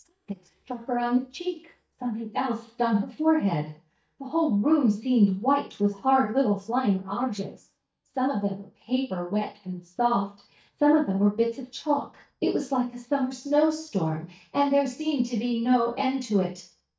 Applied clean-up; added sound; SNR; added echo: neural mask model DeepFilterNet 3.